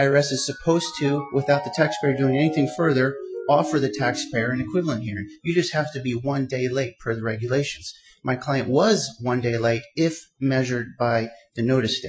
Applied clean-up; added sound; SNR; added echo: classical method Wiener filter.